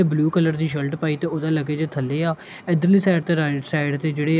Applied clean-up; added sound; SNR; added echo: none; none; none; none.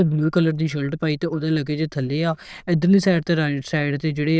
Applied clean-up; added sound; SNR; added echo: neural diffusion model UNIVERSE++.